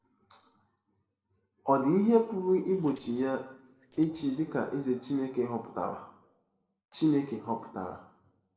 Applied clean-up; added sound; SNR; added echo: neural separator model SepFormer DNS4.